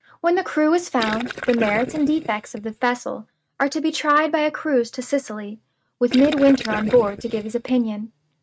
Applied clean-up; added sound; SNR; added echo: neural mask model RNNoise.